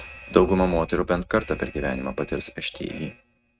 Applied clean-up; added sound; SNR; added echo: neural mask model RNNoise.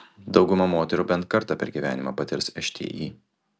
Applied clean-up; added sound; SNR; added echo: none; none; none; none.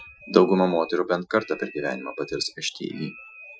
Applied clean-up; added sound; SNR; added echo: classical method Wiener filter.